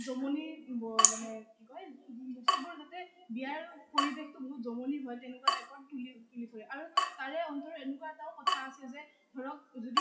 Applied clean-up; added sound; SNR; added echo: classical method WPE with log-MMSE.